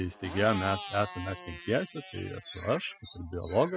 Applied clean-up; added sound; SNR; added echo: classical method spectral subtraction.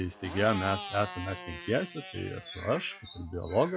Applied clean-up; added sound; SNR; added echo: classical method log-MMSE.